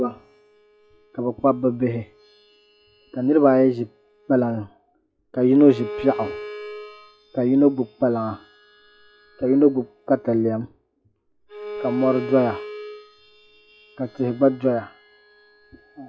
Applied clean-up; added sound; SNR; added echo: classical method log-MMSE.